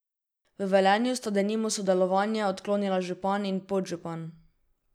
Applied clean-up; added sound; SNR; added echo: none; none; none; none.